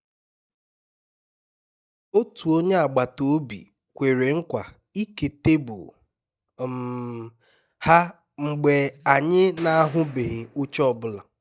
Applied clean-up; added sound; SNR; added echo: neural mask model DeepFilterNet 3.